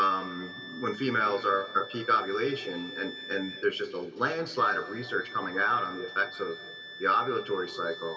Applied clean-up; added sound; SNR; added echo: none; Wind instrument, woodwind instrument; 14 dB; reverberation time 1.8 s.